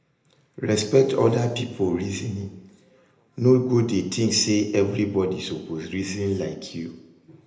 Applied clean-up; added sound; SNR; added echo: none; none; none; reverberation time 0.7 s.